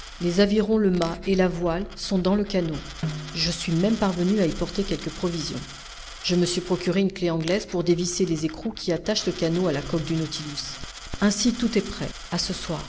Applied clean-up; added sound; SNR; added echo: none; Snare drum + Coin (dropping); 16 dB; none.